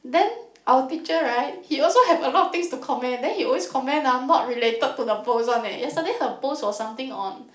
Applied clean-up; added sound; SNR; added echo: none; none; none; reverberation time 0.4 s.